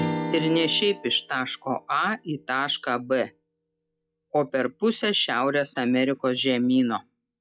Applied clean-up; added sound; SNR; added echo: classical method log-MMSE.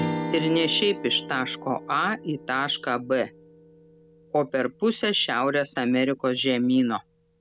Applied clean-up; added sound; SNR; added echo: none; Strum; 12 dB; none.